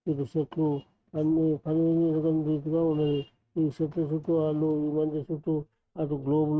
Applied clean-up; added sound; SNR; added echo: neural mask model RNNoise.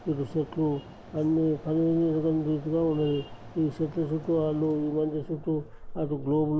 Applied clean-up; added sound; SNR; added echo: none; Mechanisms; 17 dB; none.